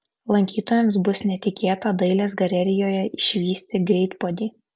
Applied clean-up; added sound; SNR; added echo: none; none; none; none.